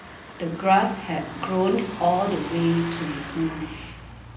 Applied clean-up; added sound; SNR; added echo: none; Truck; 13 dB; reverberation time 0.6 s.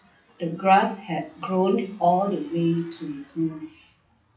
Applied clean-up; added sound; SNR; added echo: classical method WPE with log-MMSE.